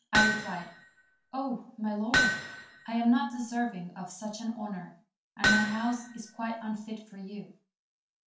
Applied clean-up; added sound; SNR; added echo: none; Hammer; -2 dB; reverberation time 0.3 s.